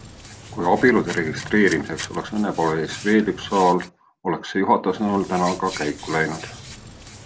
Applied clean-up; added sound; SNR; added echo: none; Hands; 15 dB; none.